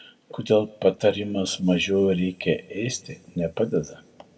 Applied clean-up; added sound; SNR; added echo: none; none; none; reverberation time 1.8 s.